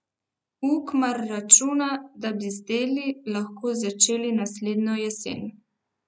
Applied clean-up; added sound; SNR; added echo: none; none; none; none.